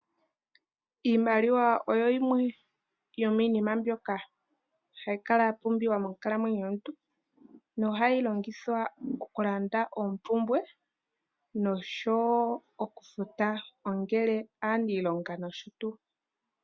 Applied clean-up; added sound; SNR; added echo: none; none; none; none.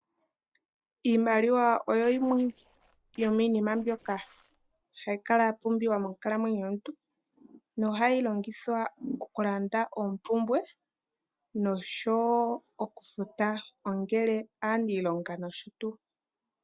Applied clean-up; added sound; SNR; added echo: neural separator model SepFormer DNS4.